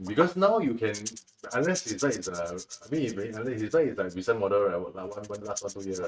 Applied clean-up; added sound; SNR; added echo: neural mask model RNNoise.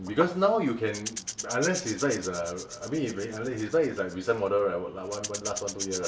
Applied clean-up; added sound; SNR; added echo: none; Rattle / Rattle (instrument); 11 dB; none.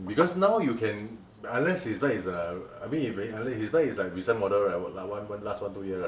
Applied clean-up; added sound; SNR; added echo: none; none; none; none.